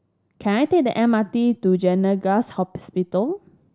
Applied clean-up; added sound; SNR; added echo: none; none; none; none.